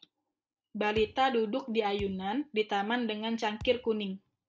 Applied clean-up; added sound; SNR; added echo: none; Thump, thud; 18 dB; none.